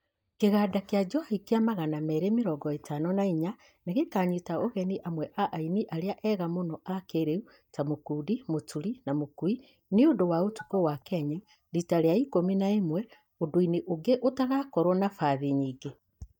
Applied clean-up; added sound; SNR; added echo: neural mask model DeepFilterNet 3.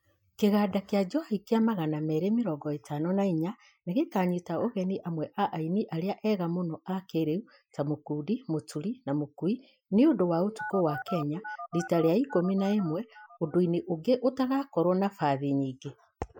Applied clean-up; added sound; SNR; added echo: classical method Wiener filter.